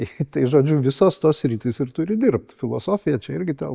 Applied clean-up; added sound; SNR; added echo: none; none; none; none.